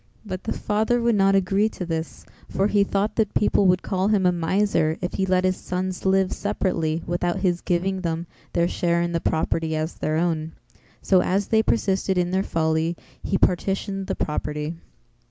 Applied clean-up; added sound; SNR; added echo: none; none; none; none.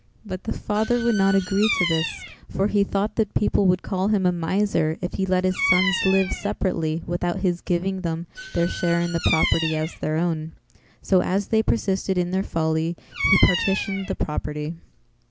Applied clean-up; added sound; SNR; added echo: none; Bird vocalization, bird call, bird song; 9 dB; none.